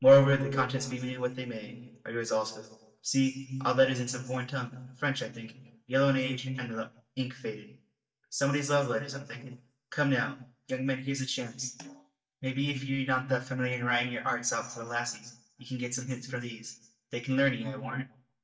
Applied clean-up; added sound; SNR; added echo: neural mask model DeepFilterNet 3.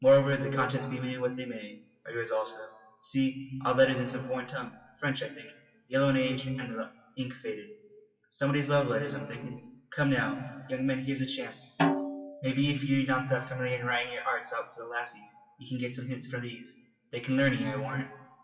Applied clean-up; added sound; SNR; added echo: classical method WPE with log-MMSE.